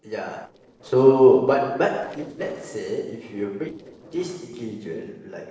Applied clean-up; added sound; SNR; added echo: neural separator model SepFormer DNS4.